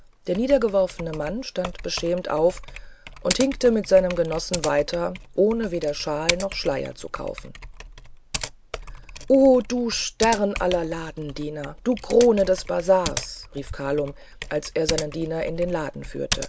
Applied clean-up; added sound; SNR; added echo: none; Typing; 11 dB; none.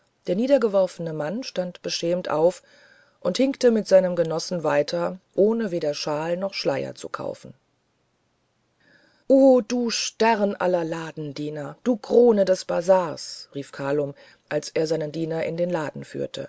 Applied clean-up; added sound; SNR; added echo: none; none; none; none.